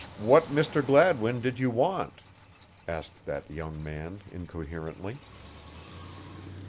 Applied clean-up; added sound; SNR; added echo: none; Car; 18 dB; none.